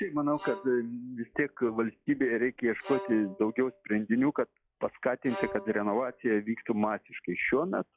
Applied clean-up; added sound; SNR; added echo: classical method log-MMSE.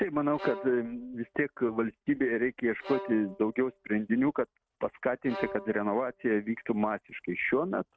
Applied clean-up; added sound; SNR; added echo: neural mask model RNNoise.